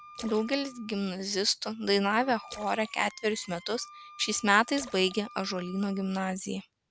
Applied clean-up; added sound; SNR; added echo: none; Splash, splatter + Wind instrument, woodwind instrument; 19 dB; none.